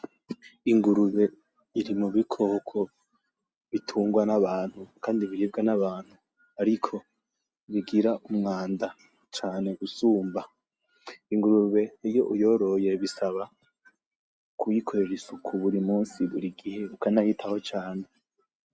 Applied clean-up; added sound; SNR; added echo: none; none; none; none.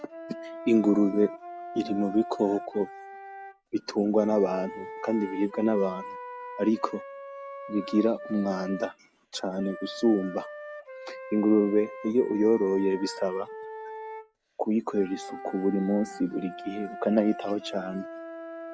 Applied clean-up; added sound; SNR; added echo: none; Wind instrument, woodwind instrument; 13 dB; none.